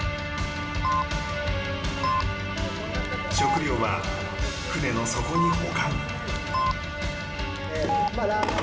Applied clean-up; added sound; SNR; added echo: none; Telephone; 4 dB; reverberation time 2.2 s.